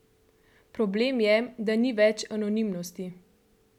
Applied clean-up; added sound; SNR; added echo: none; none; none; none.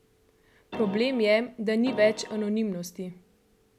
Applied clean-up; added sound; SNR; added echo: none; Keyboard (musical); 11 dB; none.